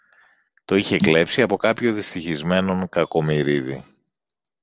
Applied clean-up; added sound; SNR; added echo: neural separator model SepFormer DNS4.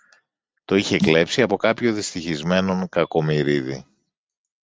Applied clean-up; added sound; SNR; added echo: neural mask model RNNoise.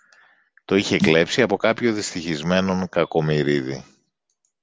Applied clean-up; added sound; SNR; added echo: none; Snare drum; 10 dB; none.